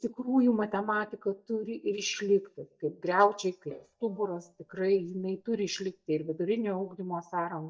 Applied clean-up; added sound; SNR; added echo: neural mask model DeepFilterNet 3.